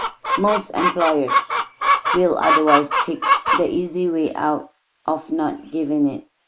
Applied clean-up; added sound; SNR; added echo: neural mask model Resemble Enhance denoiser.